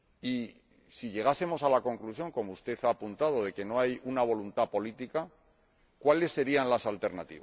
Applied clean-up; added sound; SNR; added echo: none; none; none; none.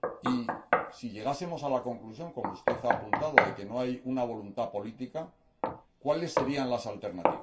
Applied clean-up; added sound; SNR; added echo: none; Knock; -1 dB; reverberation time 0.2 s.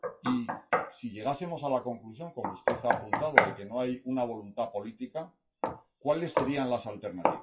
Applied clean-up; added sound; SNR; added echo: classical method WPE with log-MMSE.